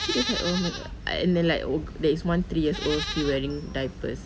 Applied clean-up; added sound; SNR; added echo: none; Livestock, farm animals, working animals; 9 dB; none.